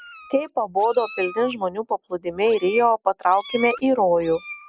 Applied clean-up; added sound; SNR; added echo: none; Meow; 15 dB; none.